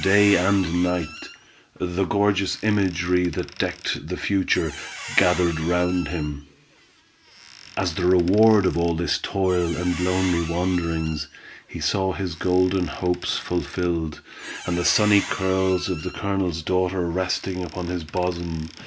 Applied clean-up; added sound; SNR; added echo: none; Squeak; 16 dB; none.